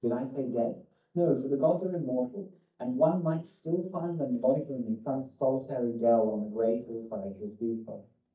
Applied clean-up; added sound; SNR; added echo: neural mask model DeepFilterNet 3.